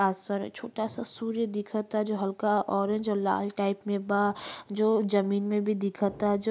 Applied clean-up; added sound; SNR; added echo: none; none; none; none.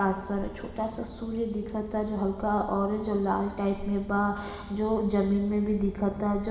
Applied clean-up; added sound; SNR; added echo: none; Engine / Boat, Water vehicle; 14 dB; reverberation time 2.0 s.